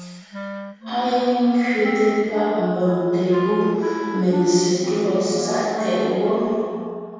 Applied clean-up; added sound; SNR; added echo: none; Wind instrument, woodwind instrument; 10 dB; reverberation time 2.2 s.